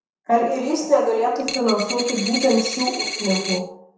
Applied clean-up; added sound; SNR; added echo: none; Coin (dropping); 6 dB; reverberation time 0.7 s.